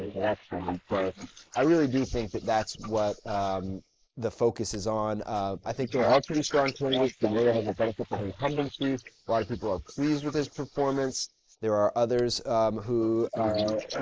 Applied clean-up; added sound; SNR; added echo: neural mask model Resemble Enhance denoiser.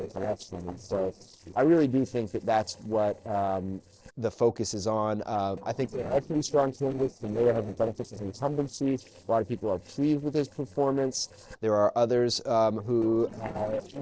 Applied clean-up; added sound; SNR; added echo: neural separator model SepFormer DNS4.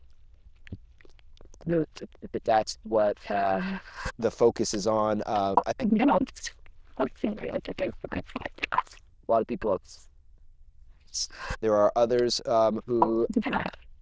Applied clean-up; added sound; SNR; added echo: neural diffusion model UNIVERSE++.